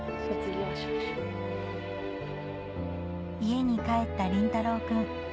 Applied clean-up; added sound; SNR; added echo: none; none; none; none.